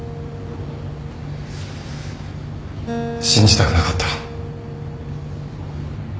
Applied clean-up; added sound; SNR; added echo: none; Acoustic guitar; 13 dB; none.